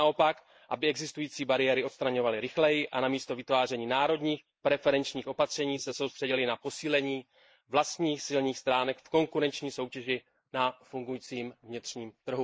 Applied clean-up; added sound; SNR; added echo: neural mask model Resemble Enhance denoiser.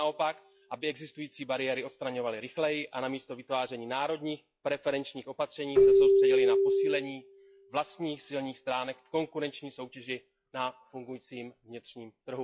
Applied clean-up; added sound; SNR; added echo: classical method log-MMSE.